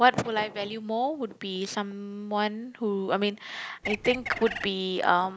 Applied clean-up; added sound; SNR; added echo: none; Bird; 7 dB; none.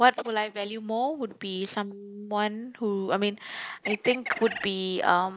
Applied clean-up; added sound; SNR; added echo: neural mask model Resemble Enhance denoiser.